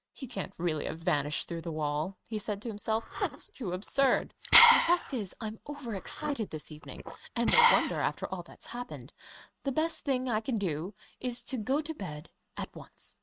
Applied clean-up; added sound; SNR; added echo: neural mask model RNNoise.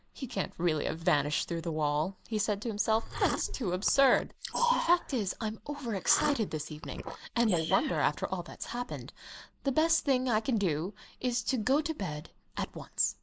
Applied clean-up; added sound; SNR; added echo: neural mask model Resemble Enhance denoiser.